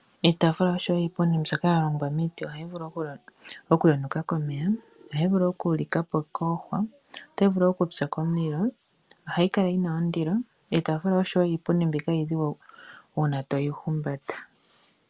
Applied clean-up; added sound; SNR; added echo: none; none; none; none.